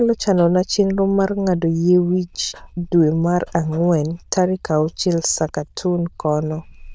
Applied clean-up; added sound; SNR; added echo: neural diffusion model UNIVERSE++.